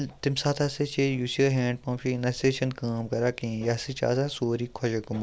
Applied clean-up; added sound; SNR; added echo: none; none; none; none.